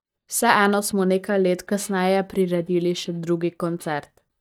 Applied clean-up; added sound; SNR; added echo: neural mask model DeepFilterNet 3.